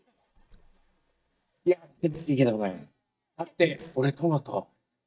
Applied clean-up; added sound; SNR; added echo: neural mask model DeepFilterNet 3.